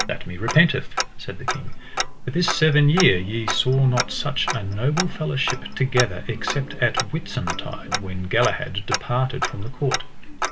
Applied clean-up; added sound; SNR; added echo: none; Tick-tock; 4 dB; none.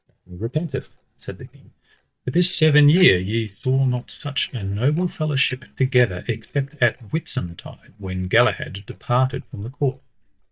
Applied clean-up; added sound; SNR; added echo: neural mask model DeepFilterNet 3.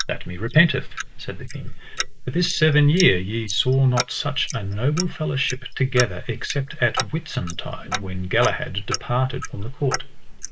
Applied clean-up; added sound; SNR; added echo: neural mask model Resemble Enhance denoiser.